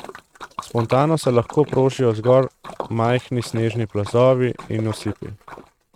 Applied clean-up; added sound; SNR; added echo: neural mask model RNNoise.